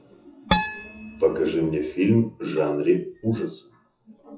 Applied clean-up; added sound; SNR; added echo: classical method WPE with log-MMSE.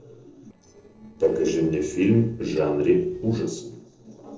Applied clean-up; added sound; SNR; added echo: neural separator model SepFormer DNS4.